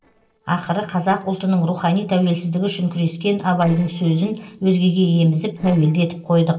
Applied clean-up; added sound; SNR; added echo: neural separator model SepFormer DNS4.